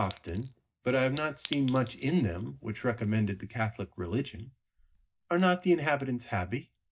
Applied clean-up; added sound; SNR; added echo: neural mask model DeepFilterNet 3.